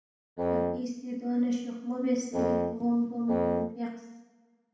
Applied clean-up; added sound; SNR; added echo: none; Wind instrument, woodwind instrument; -1 dB; reverberation time 0.9 s.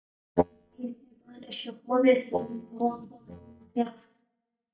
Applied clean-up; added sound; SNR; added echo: neural mask model DeepFilterNet 3.